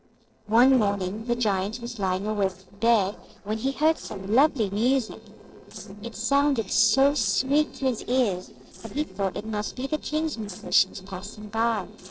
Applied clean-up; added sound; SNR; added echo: neural separator model SepFormer DNS4.